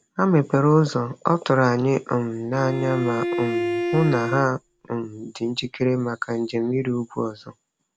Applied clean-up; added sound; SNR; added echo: none; Bowed string instrument; 4 dB; none.